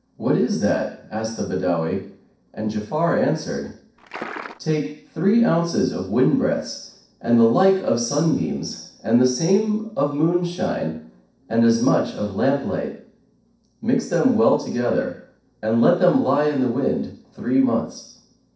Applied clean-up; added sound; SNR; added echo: neural separator model SepFormer DNS4.